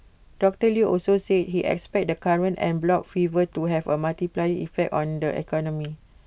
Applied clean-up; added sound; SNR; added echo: none; none; none; none.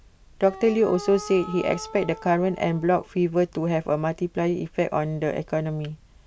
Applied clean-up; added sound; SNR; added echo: none; Wind instrument, woodwind instrument; 16 dB; none.